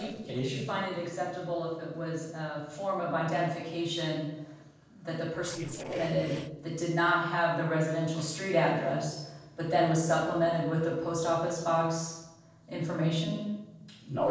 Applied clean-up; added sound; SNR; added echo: neural separator model SepFormer DNS4.